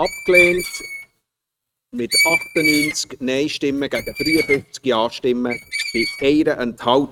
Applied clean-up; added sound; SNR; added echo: neural mask model RNNoise.